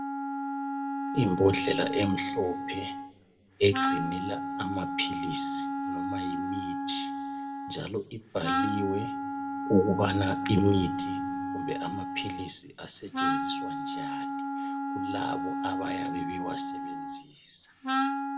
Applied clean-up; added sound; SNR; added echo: none; Wind instrument, woodwind instrument; 3 dB; reverberation time 1.1 s.